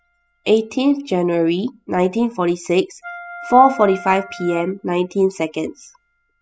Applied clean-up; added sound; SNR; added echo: classical method spectral subtraction.